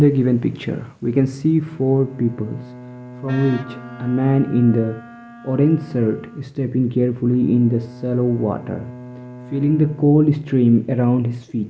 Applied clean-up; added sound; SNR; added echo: none; Wind instrument, woodwind instrument + Bowed string instrument; 19 dB; none.